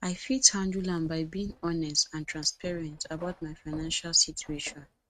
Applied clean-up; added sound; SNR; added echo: neural mask model RNNoise.